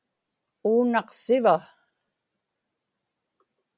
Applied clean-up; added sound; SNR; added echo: none; none; none; none.